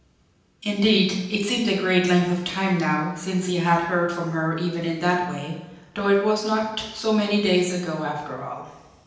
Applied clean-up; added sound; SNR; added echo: none; none; none; reverberation time 0.9 s.